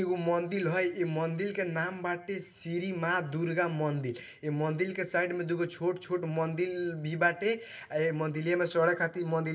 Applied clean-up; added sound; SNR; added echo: none; none; none; reverberation time 0.6 s.